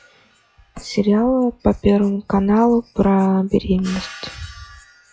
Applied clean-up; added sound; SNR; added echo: classical method log-MMSE.